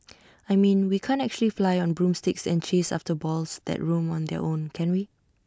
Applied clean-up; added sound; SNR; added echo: none; none; none; none.